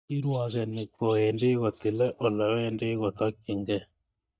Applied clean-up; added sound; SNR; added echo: neural mask model DeepFilterNet 3.